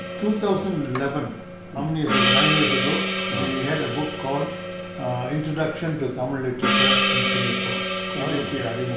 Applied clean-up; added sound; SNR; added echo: none; Gong; -1 dB; none.